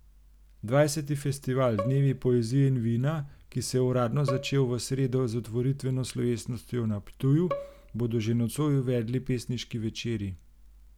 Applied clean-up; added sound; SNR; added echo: none; Bowed string instrument; 14 dB; none.